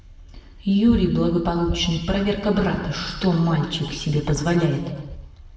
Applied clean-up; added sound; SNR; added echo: none; none; none; reverberation time 1.3 s.